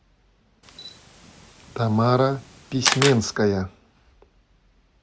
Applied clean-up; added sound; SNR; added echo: none; Camera; 5 dB; none.